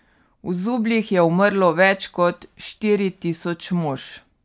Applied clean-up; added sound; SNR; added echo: none; none; none; none.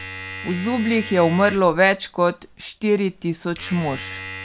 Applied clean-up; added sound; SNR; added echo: none; Domestic sounds, home sounds; 14 dB; none.